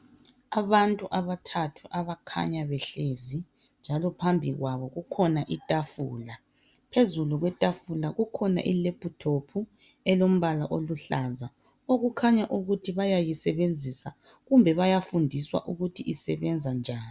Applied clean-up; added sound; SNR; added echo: none; none; none; none.